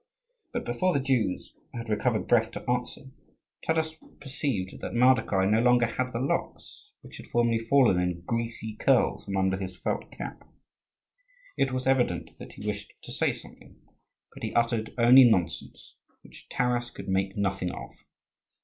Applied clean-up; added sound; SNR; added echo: none; none; none; none.